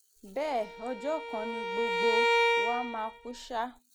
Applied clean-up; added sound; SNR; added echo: none; Bowed string instrument; -4 dB; none.